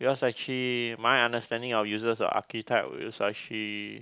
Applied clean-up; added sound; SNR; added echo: none; none; none; none.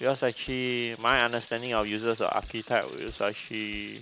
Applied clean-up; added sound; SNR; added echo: none; Bicycle; 19 dB; none.